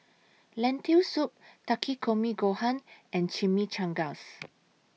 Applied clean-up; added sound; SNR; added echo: none; none; none; none.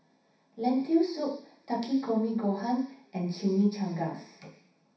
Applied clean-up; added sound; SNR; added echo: none; none; none; reverberation time 0.7 s.